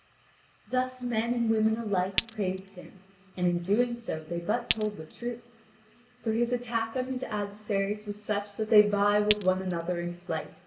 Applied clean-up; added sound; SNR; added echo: none; Glass; 2 dB; reverberation time 2.5 s.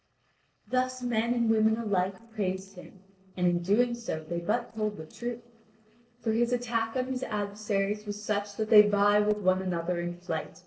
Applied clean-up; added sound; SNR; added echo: neural separator model SepFormer DNS4.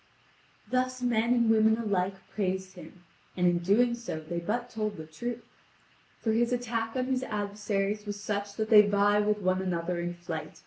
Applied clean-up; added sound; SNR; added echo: none; none; none; none.